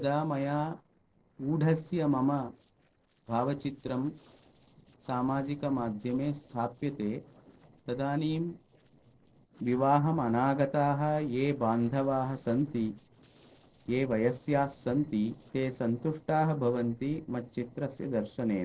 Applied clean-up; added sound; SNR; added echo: neural separator model SepFormer DNS4.